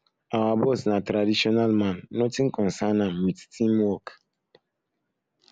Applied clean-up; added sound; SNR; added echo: none; none; none; none.